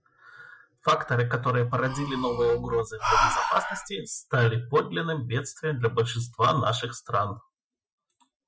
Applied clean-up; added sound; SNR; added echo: classical method Wiener filter.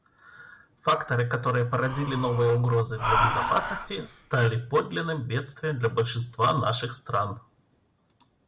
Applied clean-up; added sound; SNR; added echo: none; Breathing; 4 dB; none.